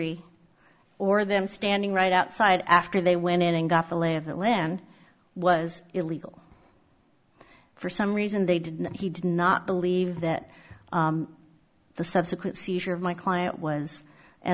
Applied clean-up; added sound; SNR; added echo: none; none; none; none.